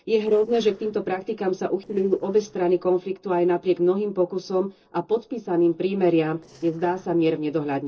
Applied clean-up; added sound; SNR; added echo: neural separator model SepFormer DNS4.